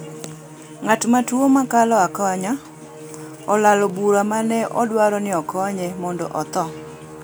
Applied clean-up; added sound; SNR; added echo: none; Musical instrument; 17 dB; none.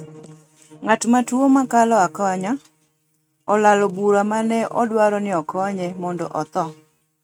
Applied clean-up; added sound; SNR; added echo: neural mask model RNNoise.